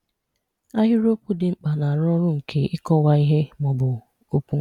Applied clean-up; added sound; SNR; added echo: none; none; none; none.